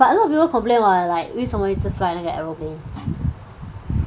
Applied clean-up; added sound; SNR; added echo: none; none; none; none.